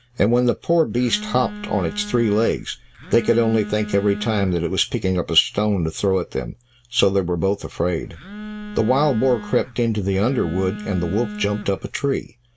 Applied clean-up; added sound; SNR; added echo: none; Telephone; 12 dB; none.